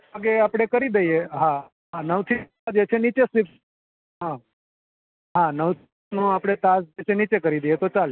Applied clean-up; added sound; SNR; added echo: none; none; none; none.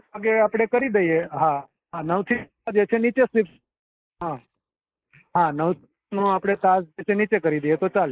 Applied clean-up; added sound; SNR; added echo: neural mask model Resemble Enhance denoiser.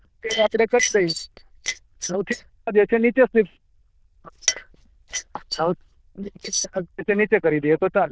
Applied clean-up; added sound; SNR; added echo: neural diffusion model UNIVERSE++.